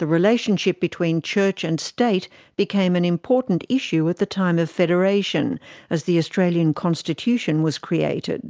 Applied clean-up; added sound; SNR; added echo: none; none; none; none.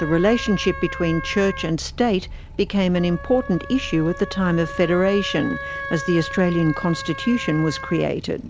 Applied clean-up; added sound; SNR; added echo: none; Motorcycle + Wind instrument, woodwind instrument; 11 dB; none.